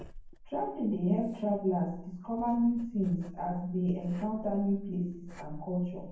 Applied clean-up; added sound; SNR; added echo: none; Writing; 16 dB; reverberation time 0.9 s.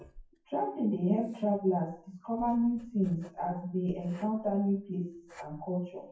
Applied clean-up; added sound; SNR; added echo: classical method WPE with log-MMSE.